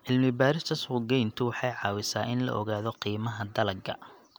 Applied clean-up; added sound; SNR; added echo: none; none; none; none.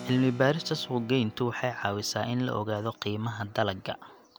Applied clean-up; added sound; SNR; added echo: none; Keyboard (musical); 20 dB; none.